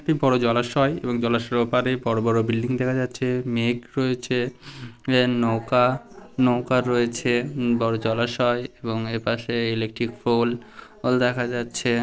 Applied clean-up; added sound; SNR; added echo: none; none; none; none.